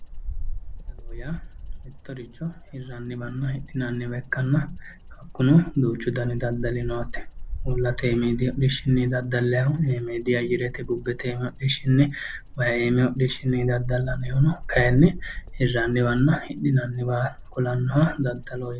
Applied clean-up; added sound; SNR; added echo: none; Bird vocalization, bird call, bird song; 10 dB; none.